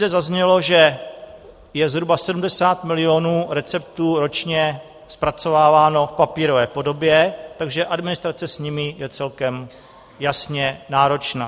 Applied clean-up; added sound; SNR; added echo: none; none; none; none.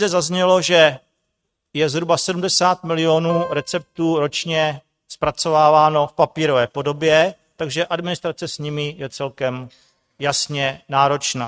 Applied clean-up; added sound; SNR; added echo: neural mask model RNNoise.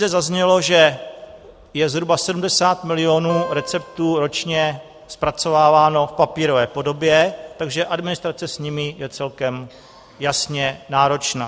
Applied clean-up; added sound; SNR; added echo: none; Acoustic guitar; 12 dB; none.